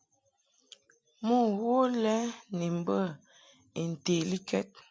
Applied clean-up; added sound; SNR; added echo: none; none; none; none.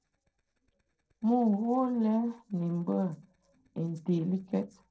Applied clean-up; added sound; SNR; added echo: neural separator model SepFormer DNS4.